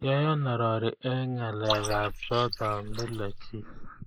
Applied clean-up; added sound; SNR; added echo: neural mask model Resemble Enhance denoiser.